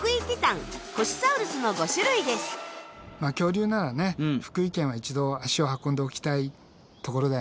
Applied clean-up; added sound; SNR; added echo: none; none; none; none.